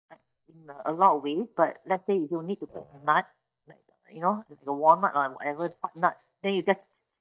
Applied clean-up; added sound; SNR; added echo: neural mask model DeepFilterNet 3.